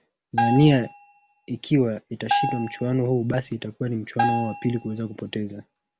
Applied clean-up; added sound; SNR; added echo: none; Bell; 5 dB; none.